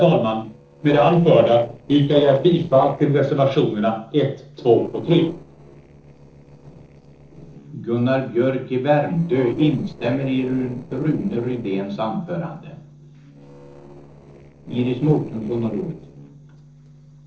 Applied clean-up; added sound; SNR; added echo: neural separator model SepFormer DNS4.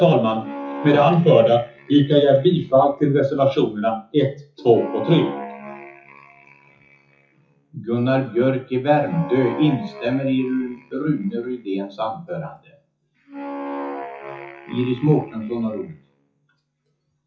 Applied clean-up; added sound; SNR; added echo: classical method WPE with log-MMSE.